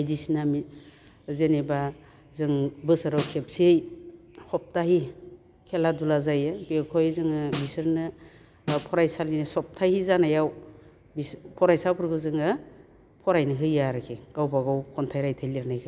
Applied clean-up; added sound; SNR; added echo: none; Snare drum; 12 dB; none.